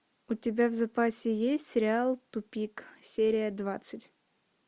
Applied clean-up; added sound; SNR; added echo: none; none; none; none.